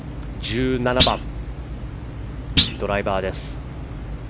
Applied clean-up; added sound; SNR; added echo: none; Thump, thud; -2 dB; none.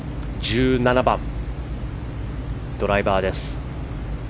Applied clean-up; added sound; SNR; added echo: none; none; none; none.